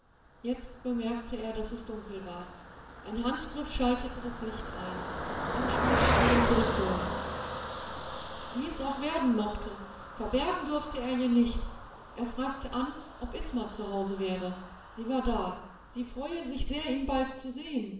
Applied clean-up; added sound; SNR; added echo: none; Car passing by; 3 dB; reverberation time 0.7 s.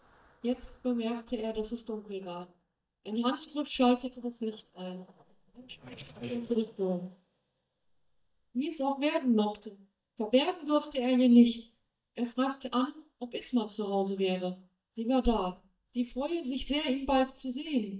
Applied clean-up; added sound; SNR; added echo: neural mask model DeepFilterNet 3.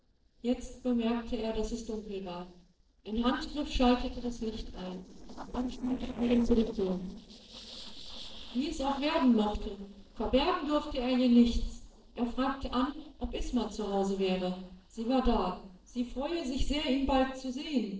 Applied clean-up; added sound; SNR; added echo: neural separator model SepFormer DNS4.